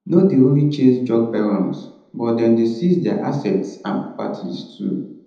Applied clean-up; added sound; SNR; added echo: none; none; none; reverberation time 0.8 s.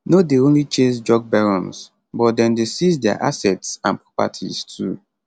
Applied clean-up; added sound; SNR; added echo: none; none; none; none.